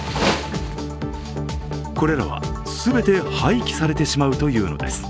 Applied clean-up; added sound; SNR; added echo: none; none; none; none.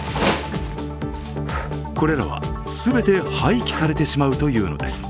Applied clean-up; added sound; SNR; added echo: none; Breathing; 18 dB; none.